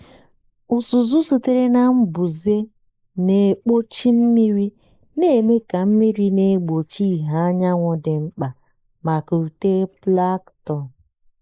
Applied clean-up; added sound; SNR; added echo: neural mask model Resemble Enhance denoiser.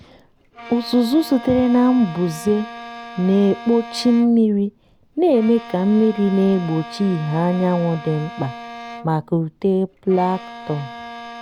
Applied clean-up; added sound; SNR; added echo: none; Bowed string instrument; 16 dB; none.